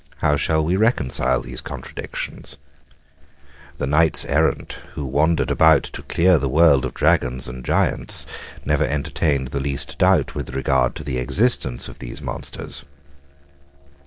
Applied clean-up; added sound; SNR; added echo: neural separator model SepFormer DNS4.